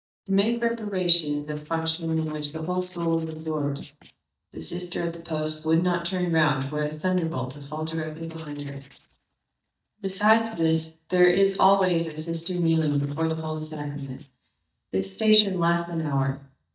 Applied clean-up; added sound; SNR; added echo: neural mask model DeepFilterNet 3.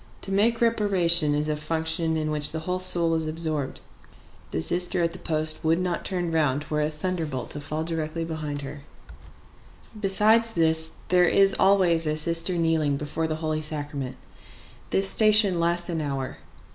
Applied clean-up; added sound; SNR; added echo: none; none; none; none.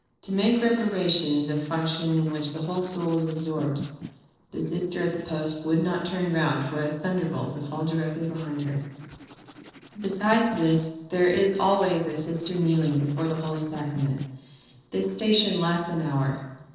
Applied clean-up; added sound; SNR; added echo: neural separator model SepFormer DNS4.